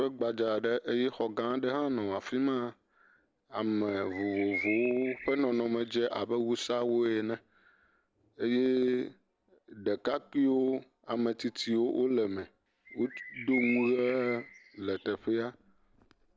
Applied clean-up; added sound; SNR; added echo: none; Bird; 10 dB; none.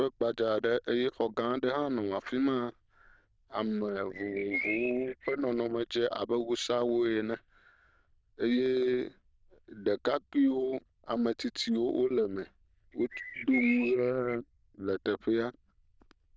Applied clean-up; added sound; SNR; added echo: neural diffusion model UNIVERSE++.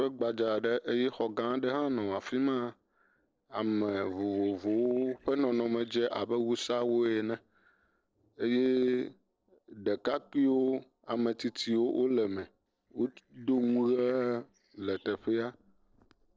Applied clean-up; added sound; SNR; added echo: neural separator model SepFormer DNS4.